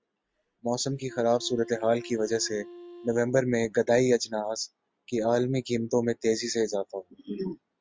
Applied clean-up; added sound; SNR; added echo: none; Wind instrument, woodwind instrument; 18 dB; none.